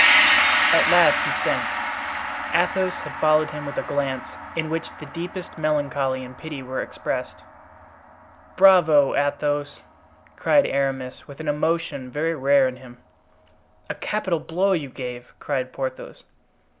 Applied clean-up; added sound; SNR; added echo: none; Gong; 4 dB; none.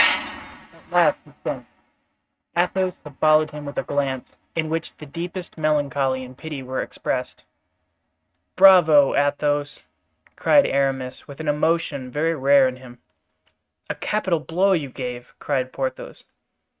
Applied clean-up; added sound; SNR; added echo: neural mask model RNNoise.